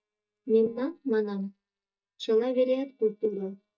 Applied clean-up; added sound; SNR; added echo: neural mask model DeepFilterNet 3.